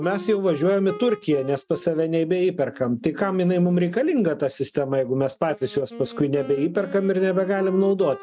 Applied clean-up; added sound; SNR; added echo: neural mask model RNNoise.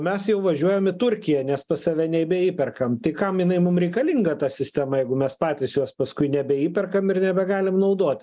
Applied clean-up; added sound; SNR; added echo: none; none; none; none.